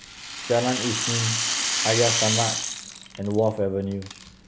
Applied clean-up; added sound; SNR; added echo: none; Rattle; 2 dB; none.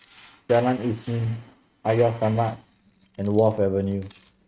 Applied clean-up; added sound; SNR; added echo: neural mask model RNNoise.